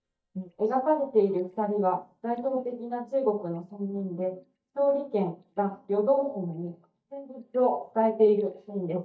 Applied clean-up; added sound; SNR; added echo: neural mask model DeepFilterNet 3.